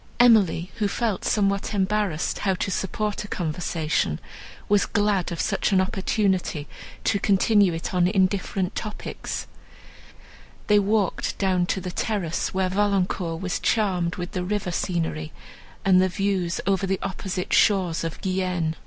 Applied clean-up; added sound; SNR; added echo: none; none; none; none.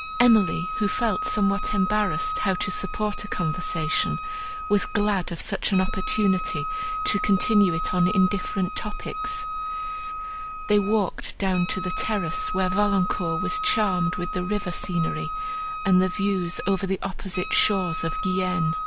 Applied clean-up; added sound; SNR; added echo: none; Wind instrument, woodwind instrument; 6 dB; none.